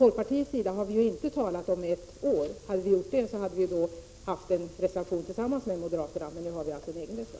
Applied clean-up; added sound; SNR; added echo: none; none; none; none.